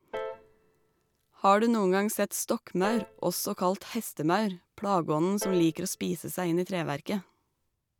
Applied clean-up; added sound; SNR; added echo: none; Piano; 16 dB; none.